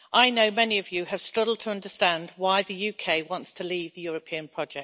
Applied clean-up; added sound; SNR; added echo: none; none; none; none.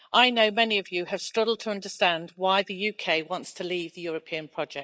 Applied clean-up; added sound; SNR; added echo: neural mask model Resemble Enhance denoiser.